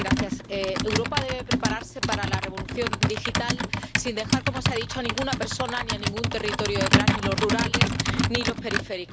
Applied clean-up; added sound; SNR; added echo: none; Computer keyboard; -5 dB; none.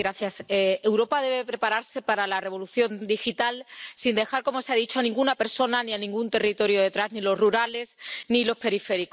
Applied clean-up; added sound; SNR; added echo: none; none; none; none.